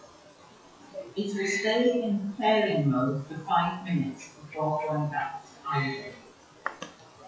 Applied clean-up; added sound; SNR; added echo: classical method WPE with log-MMSE.